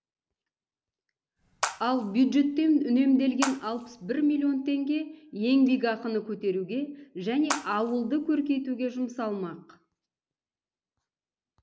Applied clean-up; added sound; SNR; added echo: none; Water / Splash, splatter; 11 dB; none.